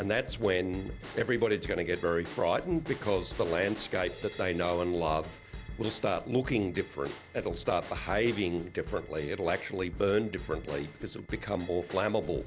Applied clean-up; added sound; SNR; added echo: none; Bell / Drum / Drum kit; 14 dB; none.